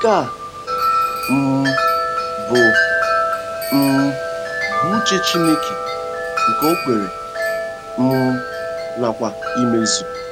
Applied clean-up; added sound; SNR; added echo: none; Wind chime; 0 dB; none.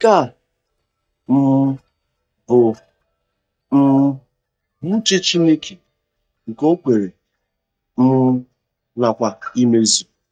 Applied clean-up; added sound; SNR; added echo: neural mask model DeepFilterNet 3.